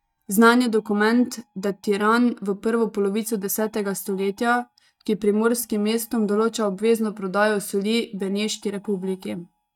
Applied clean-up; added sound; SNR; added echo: neural mask model DeepFilterNet 3.